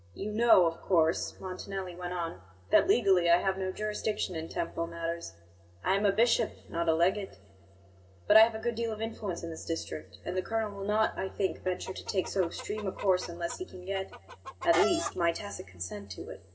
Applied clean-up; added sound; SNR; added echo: none; Chicken, rooster; 9 dB; reverberation time 1.3 s.